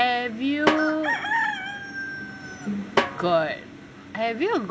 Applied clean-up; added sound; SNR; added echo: none; Chicken, rooster + Snare drum; 2 dB; none.